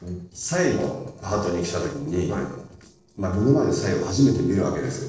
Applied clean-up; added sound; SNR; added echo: neural separator model SepFormer DNS4.